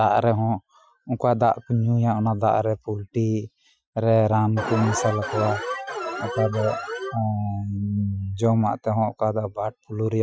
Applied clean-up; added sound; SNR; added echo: classical method Wiener filter.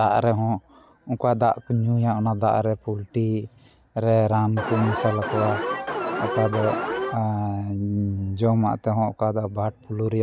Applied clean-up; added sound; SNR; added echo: none; Alarm; 4 dB; none.